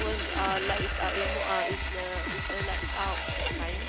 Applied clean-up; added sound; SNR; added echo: none; Sawing + Drum kit; -4 dB; none.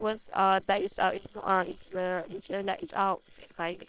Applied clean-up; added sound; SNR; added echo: neural separator model SepFormer WHAM!.